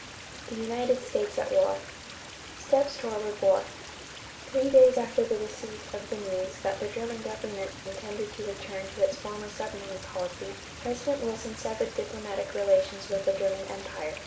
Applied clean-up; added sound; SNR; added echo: none; Stream; 13 dB; reverberation time 1.9 s.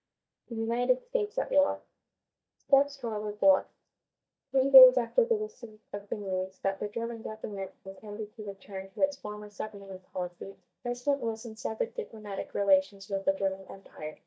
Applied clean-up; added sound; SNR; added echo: neural mask model DeepFilterNet 3.